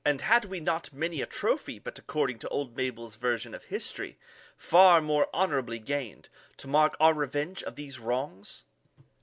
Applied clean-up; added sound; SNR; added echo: none; none; none; none.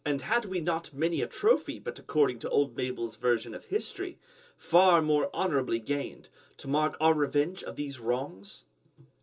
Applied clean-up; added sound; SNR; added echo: none; none; none; reverberation time 0.2 s.